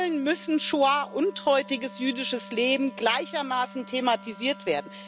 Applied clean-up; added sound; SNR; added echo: none; Wind instrument, woodwind instrument; 18 dB; none.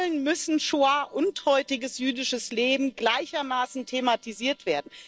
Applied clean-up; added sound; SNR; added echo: neural separator model SepFormer DNS4.